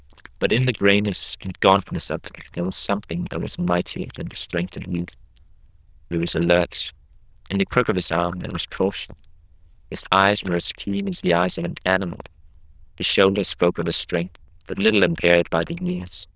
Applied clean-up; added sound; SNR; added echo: neural diffusion model UNIVERSE++.